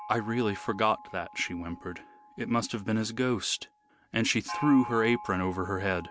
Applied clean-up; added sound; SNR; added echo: none; Gong; 14 dB; none.